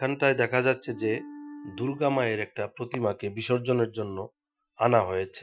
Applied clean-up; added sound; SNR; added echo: classical method Wiener filter.